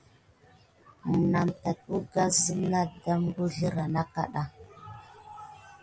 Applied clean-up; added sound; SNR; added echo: none; none; none; none.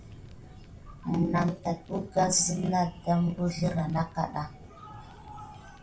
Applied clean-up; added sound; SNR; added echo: none; Fire; 19 dB; reverberation time 0.3 s.